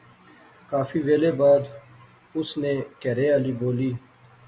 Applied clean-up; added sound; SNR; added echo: none; none; none; none.